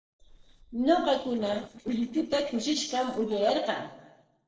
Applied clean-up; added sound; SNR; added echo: neural separator model SepFormer DNS4.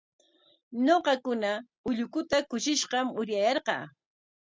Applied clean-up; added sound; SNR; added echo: none; none; none; none.